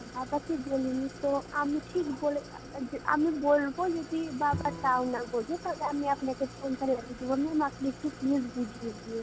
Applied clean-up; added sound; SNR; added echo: none; Bowed string instrument + Idling; 13 dB; none.